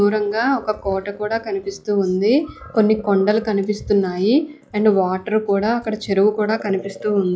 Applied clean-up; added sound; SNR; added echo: classical method log-MMSE.